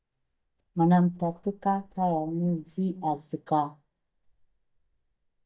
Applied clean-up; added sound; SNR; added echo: neural mask model DeepFilterNet 3.